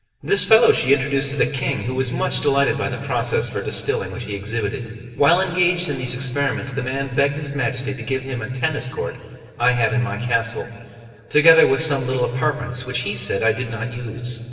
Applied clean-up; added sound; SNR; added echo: none; none; none; reverberation time 2.4 s.